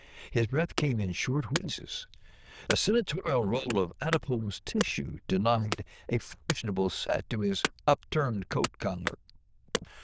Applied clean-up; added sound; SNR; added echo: neural diffusion model UNIVERSE++.